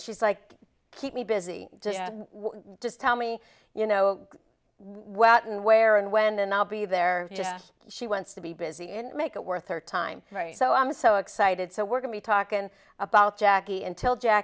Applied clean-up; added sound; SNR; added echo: none; none; none; none.